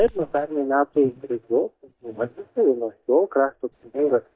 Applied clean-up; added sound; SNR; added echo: neural mask model DeepFilterNet 3.